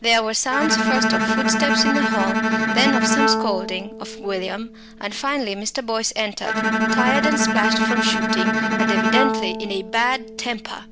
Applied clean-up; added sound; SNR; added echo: none; Bowed string instrument; -2 dB; none.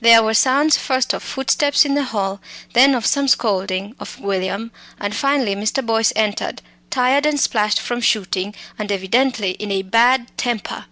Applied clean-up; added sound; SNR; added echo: none; none; none; none.